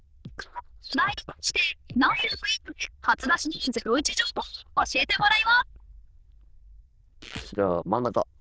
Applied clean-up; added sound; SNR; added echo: neural diffusion model UNIVERSE++.